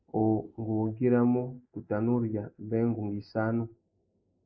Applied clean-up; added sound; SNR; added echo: neural mask model Resemble Enhance denoiser.